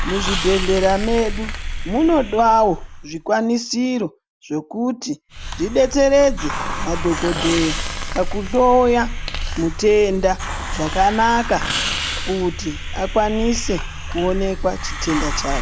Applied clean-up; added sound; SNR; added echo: none; Hiss; 6 dB; none.